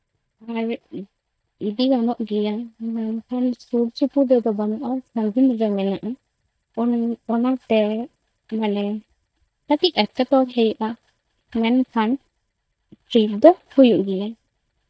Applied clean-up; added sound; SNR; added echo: neural mask model DeepFilterNet 3.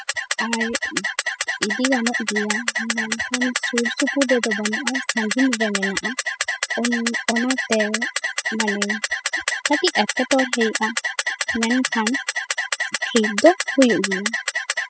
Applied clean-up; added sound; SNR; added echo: classical method spectral subtraction.